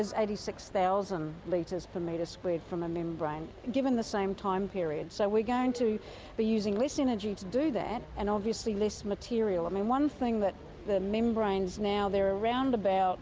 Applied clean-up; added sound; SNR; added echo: none; none; none; none.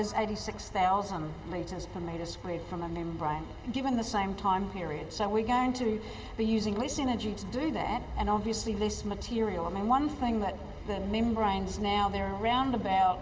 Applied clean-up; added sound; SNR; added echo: none; none; none; reverberation time 2.5 s.